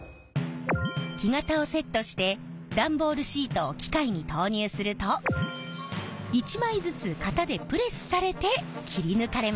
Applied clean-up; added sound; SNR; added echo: none; none; none; none.